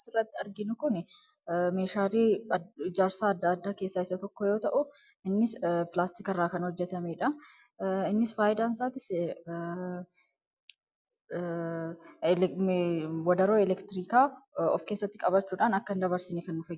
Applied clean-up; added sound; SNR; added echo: none; none; none; none.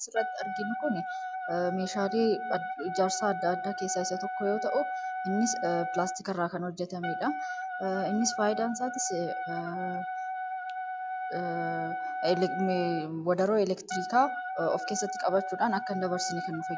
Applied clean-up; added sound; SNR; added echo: none; Wind instrument, woodwind instrument; 4 dB; none.